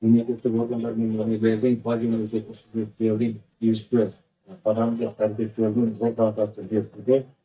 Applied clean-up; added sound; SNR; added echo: neural mask model DeepFilterNet 3.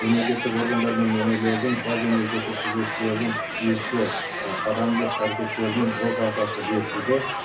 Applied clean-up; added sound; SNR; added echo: none; Crowd; 4 dB; reverberation time 0.4 s.